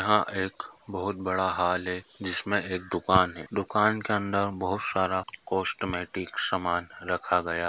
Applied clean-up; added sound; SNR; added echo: none; none; none; none.